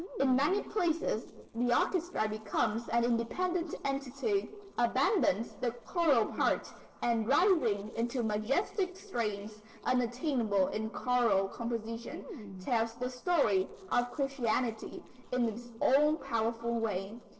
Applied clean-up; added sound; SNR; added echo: neural separator model SepFormer DNS4.